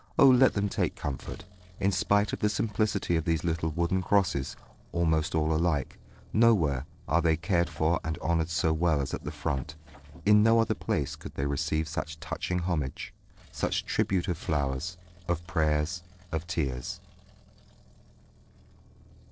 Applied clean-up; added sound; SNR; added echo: neural separator model SepFormer DNS4.